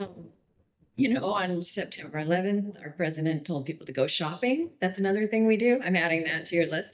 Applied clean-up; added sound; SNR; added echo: neural mask model DeepFilterNet 3.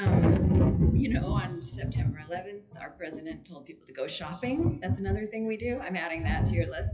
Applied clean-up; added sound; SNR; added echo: classical method WPE with log-MMSE.